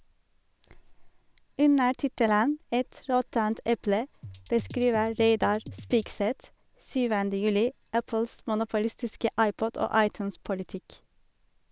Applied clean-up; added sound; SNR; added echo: none; Drum kit; 15 dB; none.